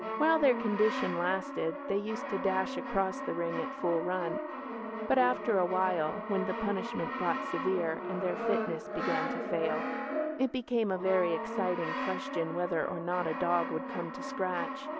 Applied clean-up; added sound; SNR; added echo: none; Brass instrument; 4 dB; none.